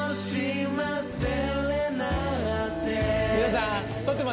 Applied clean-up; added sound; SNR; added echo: none; none; none; none.